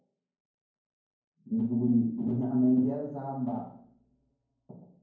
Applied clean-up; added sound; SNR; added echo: none; none; none; reverberation time 0.9 s.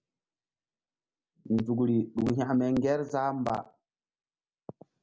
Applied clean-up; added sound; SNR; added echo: none; none; none; none.